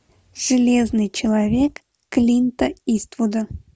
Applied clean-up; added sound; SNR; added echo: none; none; none; none.